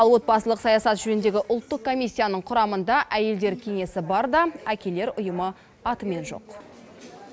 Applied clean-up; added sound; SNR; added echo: none; none; none; none.